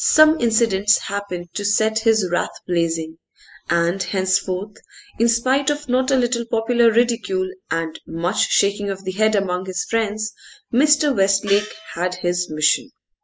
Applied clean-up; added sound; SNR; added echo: classical method spectral subtraction.